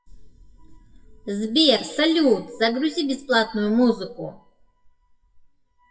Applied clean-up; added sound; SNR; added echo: classical method WPE with log-MMSE.